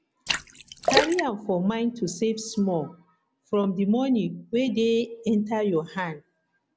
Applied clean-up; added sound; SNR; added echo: none; Splash, splatter; 2 dB; none.